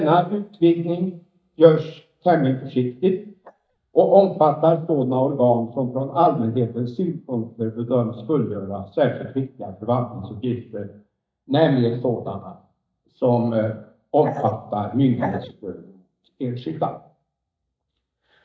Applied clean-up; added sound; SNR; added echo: neural mask model DeepFilterNet 3.